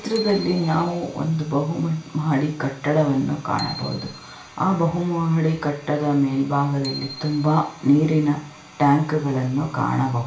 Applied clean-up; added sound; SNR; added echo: none; Bicycle bell; 19 dB; reverberation time 0.4 s.